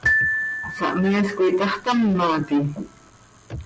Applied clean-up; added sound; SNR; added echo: none; Glockenspiel; 5 dB; none.